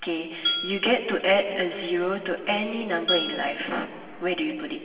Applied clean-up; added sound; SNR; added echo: none; Glass; 6 dB; reverberation time 2.4 s.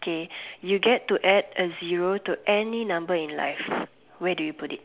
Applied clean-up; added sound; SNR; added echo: none; none; none; none.